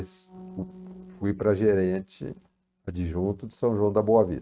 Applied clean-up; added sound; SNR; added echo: neural mask model RNNoise.